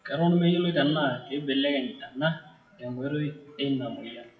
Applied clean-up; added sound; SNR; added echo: classical method WPE with log-MMSE.